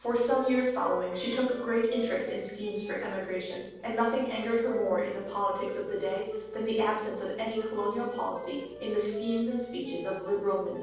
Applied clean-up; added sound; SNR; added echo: neural separator model SepFormer DNS4.